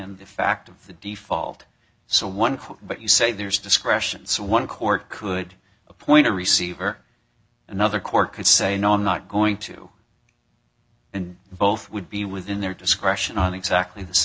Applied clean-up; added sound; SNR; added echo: none; none; none; none.